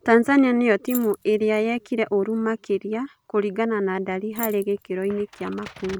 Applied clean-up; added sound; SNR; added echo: none; Keys jangling; 19 dB; none.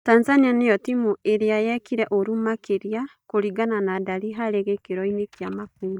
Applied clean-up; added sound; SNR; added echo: neural mask model DeepFilterNet 3.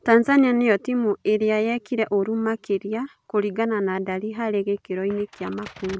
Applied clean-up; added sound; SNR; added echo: none; none; none; none.